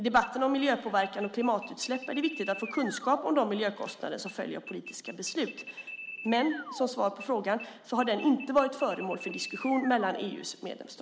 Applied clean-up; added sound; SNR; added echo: none; Alarm; 14 dB; none.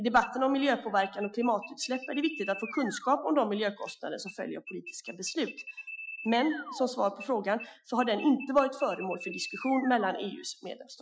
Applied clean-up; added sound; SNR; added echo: classical method Wiener filter.